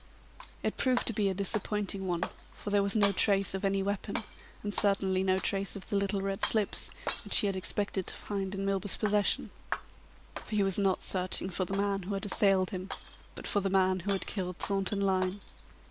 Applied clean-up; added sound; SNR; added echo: none; Shatter; 11 dB; none.